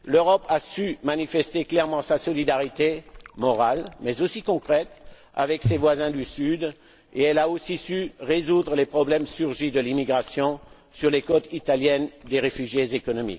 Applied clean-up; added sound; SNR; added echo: none; Chewing, mastication; 17 dB; none.